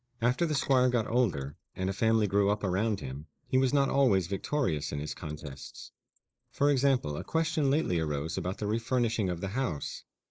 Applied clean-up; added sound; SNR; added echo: neural mask model Resemble Enhance denoiser.